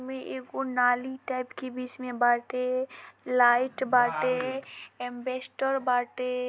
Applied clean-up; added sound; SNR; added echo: none; none; none; none.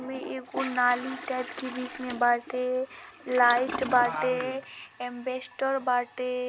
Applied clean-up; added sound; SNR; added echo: none; Toilet flush; 13 dB; none.